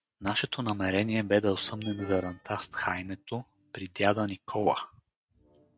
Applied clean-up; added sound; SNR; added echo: neural mask model RNNoise.